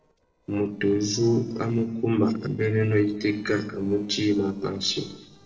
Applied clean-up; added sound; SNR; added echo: neural separator model SepFormer DNS4.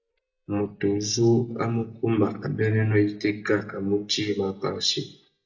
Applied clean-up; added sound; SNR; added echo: neural mask model DeepFilterNet 3.